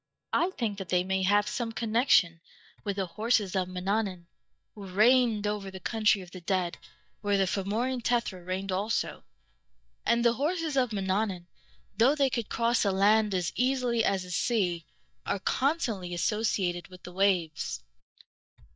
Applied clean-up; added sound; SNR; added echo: neural mask model DeepFilterNet 3.